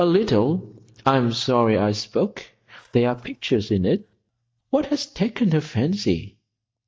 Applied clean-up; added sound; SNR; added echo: neural mask model DeepFilterNet 3.